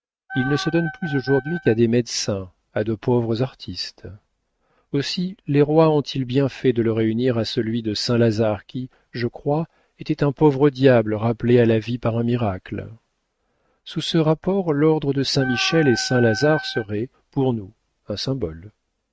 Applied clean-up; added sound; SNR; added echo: neural mask model RNNoise.